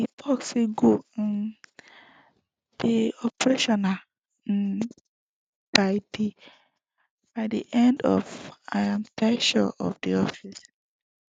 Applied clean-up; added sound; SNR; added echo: none; none; none; none.